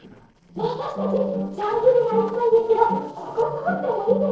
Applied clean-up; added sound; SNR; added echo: neural separator model SepFormer DNS4.